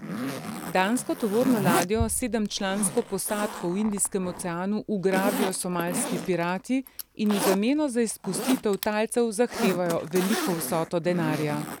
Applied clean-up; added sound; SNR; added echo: none; Zipper (clothing); 7 dB; none.